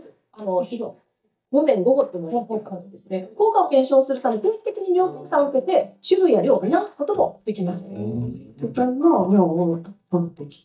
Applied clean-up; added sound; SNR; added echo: neural mask model DeepFilterNet 3.